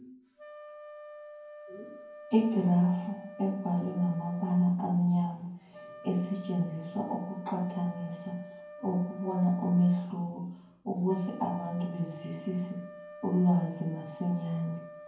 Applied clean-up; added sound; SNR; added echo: none; Wind instrument, woodwind instrument; 17 dB; reverberation time 0.9 s.